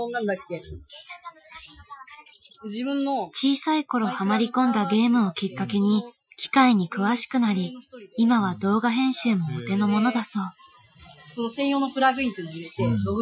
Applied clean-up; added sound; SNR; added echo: classical method Wiener filter.